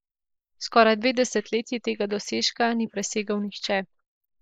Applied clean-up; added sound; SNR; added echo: neural mask model Resemble Enhance denoiser.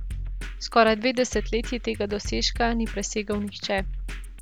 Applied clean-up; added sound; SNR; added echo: none; Drum kit; 7 dB; none.